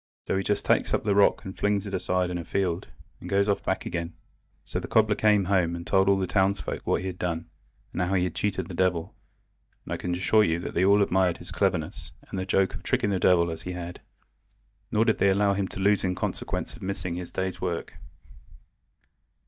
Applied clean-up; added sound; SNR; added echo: neural mask model DeepFilterNet 3.